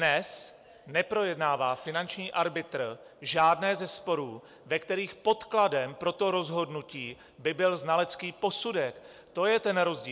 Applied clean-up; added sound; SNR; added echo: none; none; none; none.